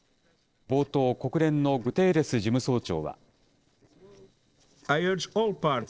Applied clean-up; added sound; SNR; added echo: neural separator model SepFormer DNS4.